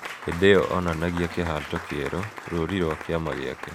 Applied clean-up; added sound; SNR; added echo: none; Applause / Crowd; 12 dB; none.